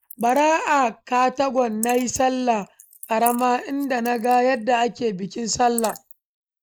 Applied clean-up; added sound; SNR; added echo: neural mask model Resemble Enhance denoiser.